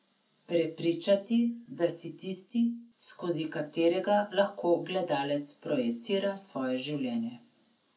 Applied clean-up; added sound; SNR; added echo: none; none; none; none.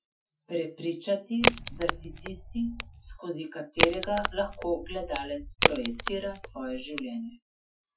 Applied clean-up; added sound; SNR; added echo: classical method Wiener filter.